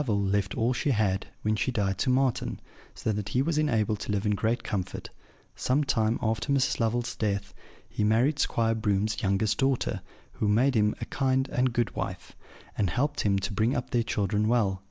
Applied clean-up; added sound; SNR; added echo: none; none; none; none.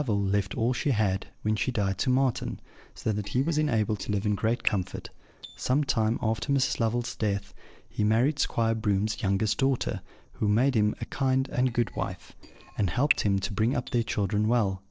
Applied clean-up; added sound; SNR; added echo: neural separator model SepFormer DNS4.